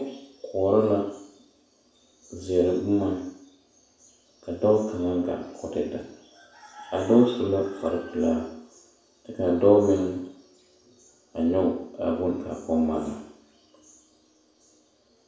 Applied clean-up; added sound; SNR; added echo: none; none; none; reverberation time 0.7 s.